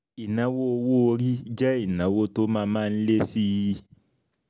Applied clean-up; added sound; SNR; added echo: none; none; none; none.